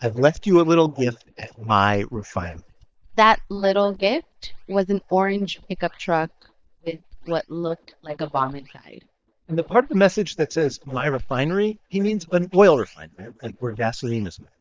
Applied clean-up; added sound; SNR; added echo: neural mask model DeepFilterNet 3.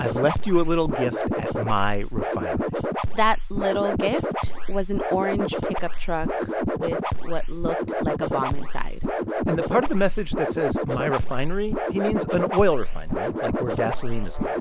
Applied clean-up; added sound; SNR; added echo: none; Scratching (performance technique); -3 dB; none.